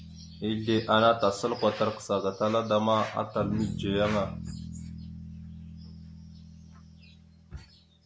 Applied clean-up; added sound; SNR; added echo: none; Bass guitar; 12 dB; none.